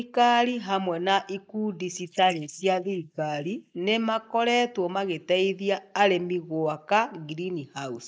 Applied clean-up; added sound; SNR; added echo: neural mask model Resemble Enhance denoiser.